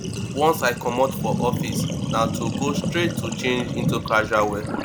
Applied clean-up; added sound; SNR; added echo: none; Sink (filling or washing); 2 dB; none.